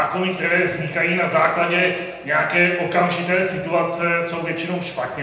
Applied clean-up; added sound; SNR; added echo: none; none; none; reverberation time 0.9 s.